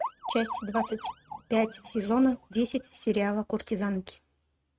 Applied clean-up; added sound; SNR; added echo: neural mask model RNNoise.